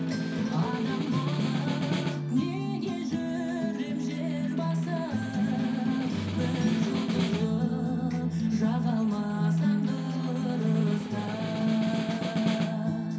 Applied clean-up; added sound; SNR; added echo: none; Snare drum; 9 dB; reverberation time 0.3 s.